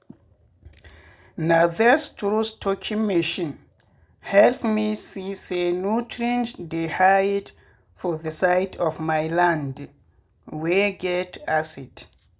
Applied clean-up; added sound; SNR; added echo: none; none; none; none.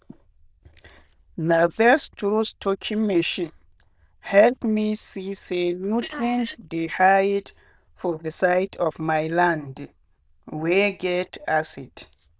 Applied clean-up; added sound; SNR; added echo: neural diffusion model UNIVERSE++.